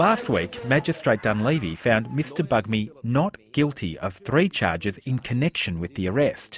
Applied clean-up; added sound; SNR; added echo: none; none; none; none.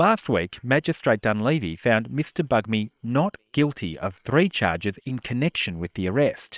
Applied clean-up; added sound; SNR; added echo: neural separator model SepFormer WHAM!.